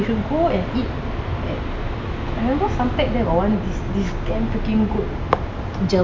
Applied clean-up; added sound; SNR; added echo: none; none; none; none.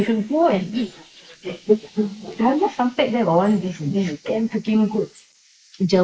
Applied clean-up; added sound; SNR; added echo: neural mask model Resemble Enhance denoiser.